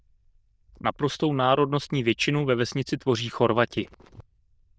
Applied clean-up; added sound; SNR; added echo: neural diffusion model UNIVERSE++.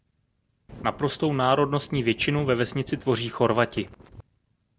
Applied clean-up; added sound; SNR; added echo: none; Wind; 18 dB; none.